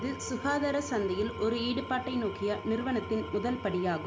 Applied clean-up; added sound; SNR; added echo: none; Engine / Tools; 10 dB; none.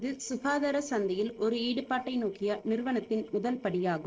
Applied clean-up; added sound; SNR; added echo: neural separator model SepFormer DNS4.